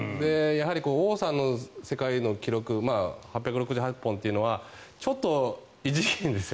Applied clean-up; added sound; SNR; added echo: none; none; none; none.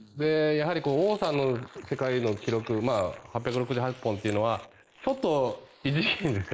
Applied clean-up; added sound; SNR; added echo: neural mask model Resemble Enhance denoiser.